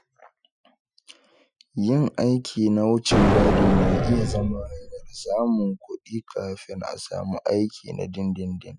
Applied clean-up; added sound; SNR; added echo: classical method Wiener filter.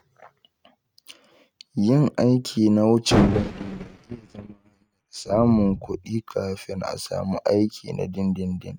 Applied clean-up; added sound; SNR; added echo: neural mask model RNNoise.